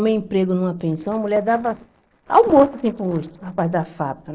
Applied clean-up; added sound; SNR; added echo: neural separator model SepFormer DNS4.